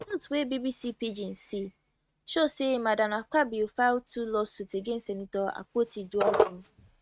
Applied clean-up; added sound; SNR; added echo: neural mask model RNNoise.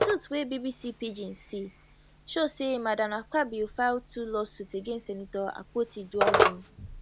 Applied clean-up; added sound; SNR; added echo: none; Telephone; 2 dB; none.